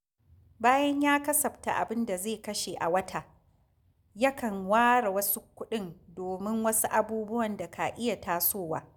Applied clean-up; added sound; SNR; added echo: none; none; none; none.